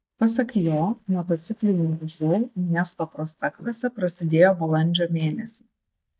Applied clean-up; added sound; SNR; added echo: neural mask model DeepFilterNet 3.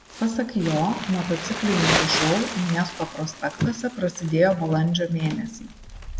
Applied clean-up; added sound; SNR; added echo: none; Crumpling, crinkling; 6 dB; none.